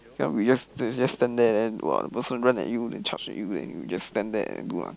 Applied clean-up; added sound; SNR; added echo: none; none; none; none.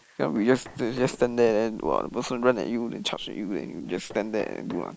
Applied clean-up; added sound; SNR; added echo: neural mask model Resemble Enhance denoiser.